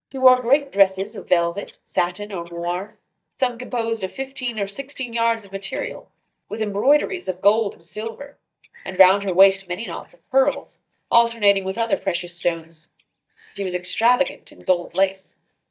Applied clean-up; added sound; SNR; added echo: neural mask model DeepFilterNet 3.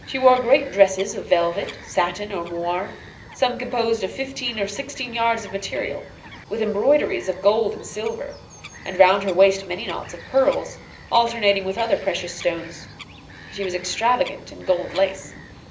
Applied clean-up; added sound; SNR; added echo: none; Bird vocalization, bird call, bird song; 18 dB; reverberation time 0.5 s.